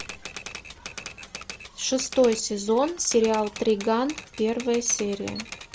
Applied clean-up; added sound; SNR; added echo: none; Typewriter; 14 dB; none.